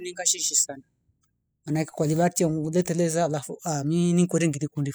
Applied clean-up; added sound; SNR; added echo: classical method spectral subtraction.